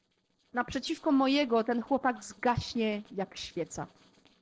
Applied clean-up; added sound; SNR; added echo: neural separator model SepFormer DNS4.